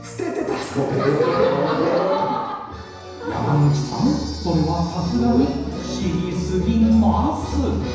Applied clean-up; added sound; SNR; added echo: none; none; none; reverberation time 1.0 s.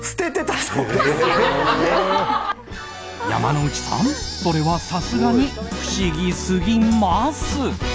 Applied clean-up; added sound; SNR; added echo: none; none; none; none.